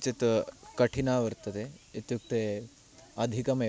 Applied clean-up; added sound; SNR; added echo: none; none; none; none.